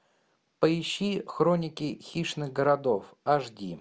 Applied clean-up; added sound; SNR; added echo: none; none; none; none.